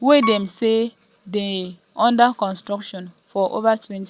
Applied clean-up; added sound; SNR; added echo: none; Piano; 12 dB; none.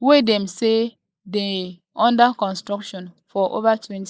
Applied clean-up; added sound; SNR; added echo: neural mask model Resemble Enhance denoiser.